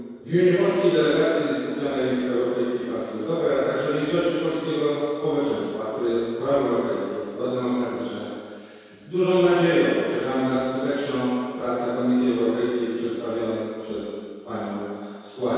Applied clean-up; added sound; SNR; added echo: none; none; none; reverberation time 2.0 s.